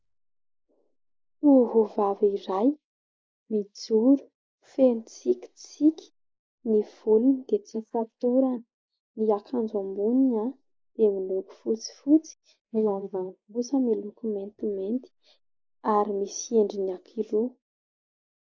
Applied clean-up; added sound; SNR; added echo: neural mask model Resemble Enhance denoiser.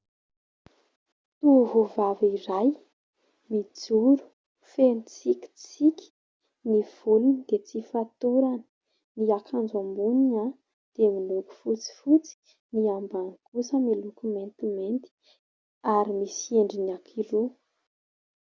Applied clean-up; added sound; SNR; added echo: none; none; none; none.